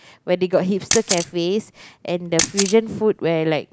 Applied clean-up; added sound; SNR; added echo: none; Camera; 6 dB; none.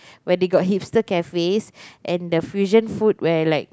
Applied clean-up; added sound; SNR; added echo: none; none; none; none.